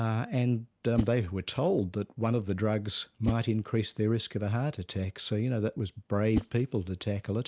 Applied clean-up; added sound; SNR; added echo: none; Whoosh, swoosh, swish; 12 dB; none.